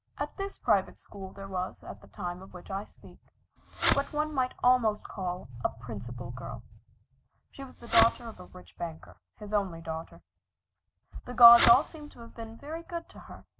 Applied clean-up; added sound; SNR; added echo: none; Fireworks; 2 dB; none.